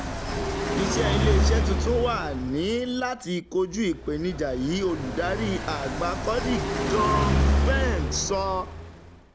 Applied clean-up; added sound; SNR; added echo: none; Car passing by; -1 dB; none.